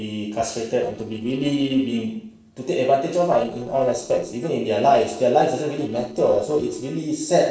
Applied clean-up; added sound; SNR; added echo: neural separator model SepFormer DNS4.